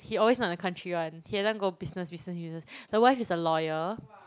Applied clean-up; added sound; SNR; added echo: none; none; none; none.